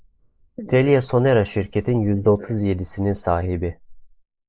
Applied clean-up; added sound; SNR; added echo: neural mask model Resemble Enhance denoiser.